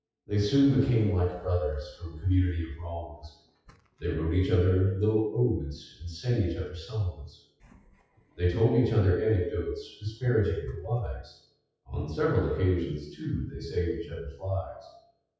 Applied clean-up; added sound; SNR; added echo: classical method WPE with log-MMSE.